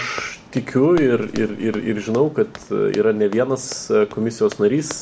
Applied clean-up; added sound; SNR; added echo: none; Run; 19 dB; none.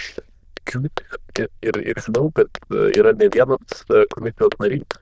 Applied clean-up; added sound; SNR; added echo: neural diffusion model UNIVERSE++.